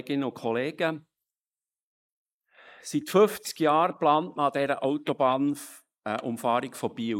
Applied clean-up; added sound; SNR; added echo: neural mask model Resemble Enhance denoiser.